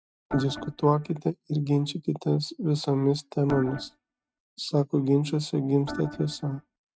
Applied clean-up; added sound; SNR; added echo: neural mask model RNNoise.